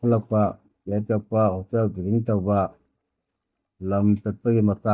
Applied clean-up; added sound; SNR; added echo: neural mask model DeepFilterNet 3.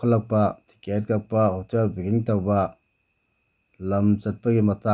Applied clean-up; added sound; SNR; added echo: none; none; none; none.